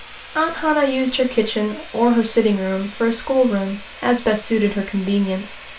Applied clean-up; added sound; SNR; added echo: none; Sawing; 13 dB; reverberation time 0.3 s.